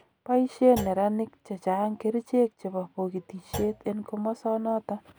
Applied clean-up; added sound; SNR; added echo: none; Thump, thud; 15 dB; none.